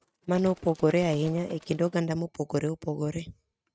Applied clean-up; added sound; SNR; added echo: neural mask model RNNoise.